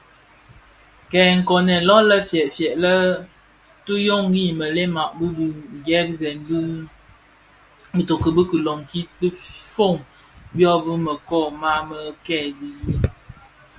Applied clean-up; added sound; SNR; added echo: none; none; none; none.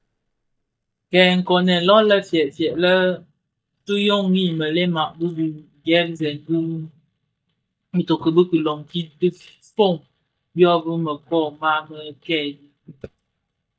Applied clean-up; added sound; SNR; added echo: neural mask model DeepFilterNet 3.